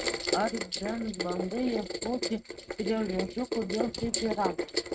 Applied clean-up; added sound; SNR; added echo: neural mask model RNNoise.